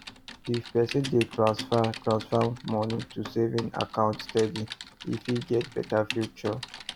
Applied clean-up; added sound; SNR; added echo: none; Typing; 13 dB; none.